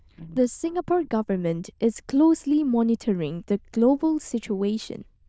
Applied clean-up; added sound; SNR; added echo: neural diffusion model UNIVERSE++.